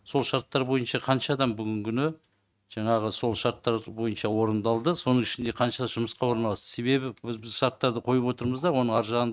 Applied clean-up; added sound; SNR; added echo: neural mask model RNNoise.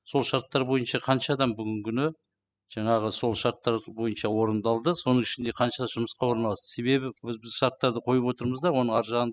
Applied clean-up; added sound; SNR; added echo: classical method spectral subtraction.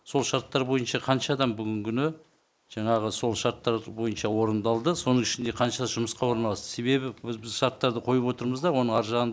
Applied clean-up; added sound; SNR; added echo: neural mask model Resemble Enhance denoiser.